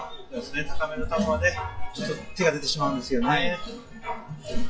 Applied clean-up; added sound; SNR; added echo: classical method WPE with log-MMSE.